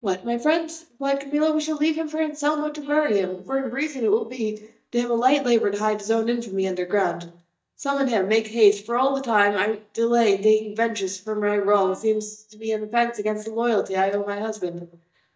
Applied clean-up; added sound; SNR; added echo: neural mask model DeepFilterNet 3.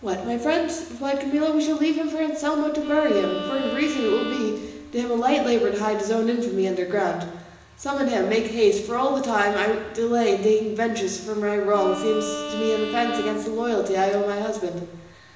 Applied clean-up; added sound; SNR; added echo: none; Bowed string instrument; 10 dB; reverberation time 1.0 s.